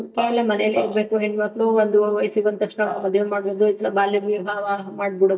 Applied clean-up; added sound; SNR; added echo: neural mask model DeepFilterNet 3.